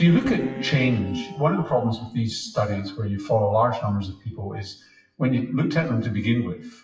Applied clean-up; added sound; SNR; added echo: classical method WPE with log-MMSE.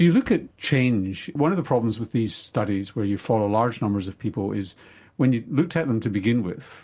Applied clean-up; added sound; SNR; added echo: none; none; none; none.